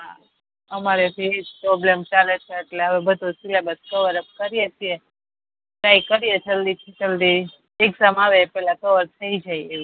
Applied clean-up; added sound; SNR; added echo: none; none; none; none.